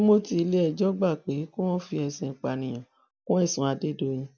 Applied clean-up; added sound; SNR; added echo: none; none; none; none.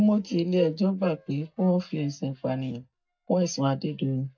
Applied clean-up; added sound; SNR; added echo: neural mask model DeepFilterNet 3.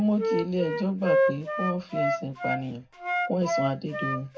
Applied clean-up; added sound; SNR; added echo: none; Wind instrument, woodwind instrument; -1 dB; reverberation time 0.3 s.